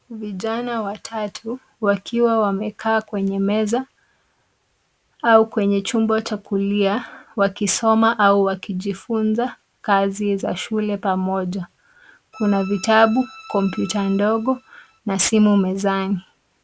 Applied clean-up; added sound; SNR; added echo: none; Bowed string instrument; 20 dB; none.